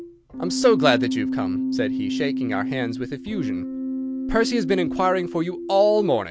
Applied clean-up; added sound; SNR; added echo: none; Keyboard (musical); 3 dB; none.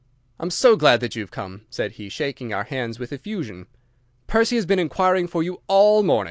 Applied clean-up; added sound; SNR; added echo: none; none; none; none.